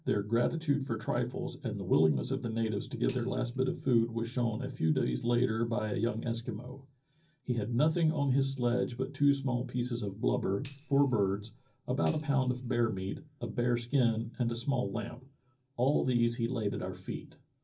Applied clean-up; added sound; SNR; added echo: none; Tambourine; 9 dB; reverberation time 0.4 s.